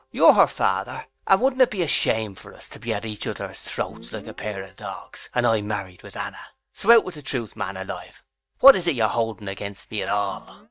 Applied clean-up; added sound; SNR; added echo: neural mask model DeepFilterNet 3.